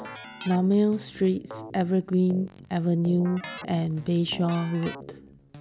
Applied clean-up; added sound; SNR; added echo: none; Keyboard (musical); 16 dB; none.